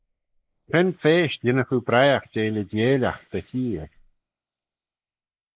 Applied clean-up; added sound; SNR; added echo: neural mask model Resemble Enhance denoiser.